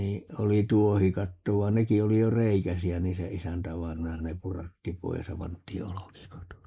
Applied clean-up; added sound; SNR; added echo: neural mask model Resemble Enhance denoiser.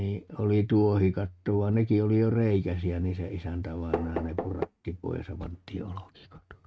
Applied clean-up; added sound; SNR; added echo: neural mask model RNNoise.